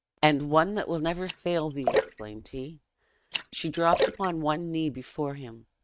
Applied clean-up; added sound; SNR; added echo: neural mask model RNNoise.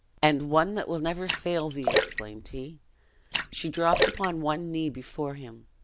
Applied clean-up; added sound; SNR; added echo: none; Splash, splatter; 2 dB; none.